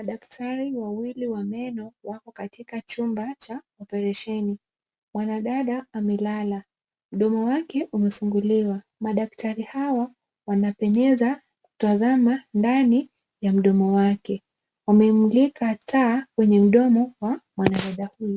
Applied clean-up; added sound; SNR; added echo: none; none; none; none.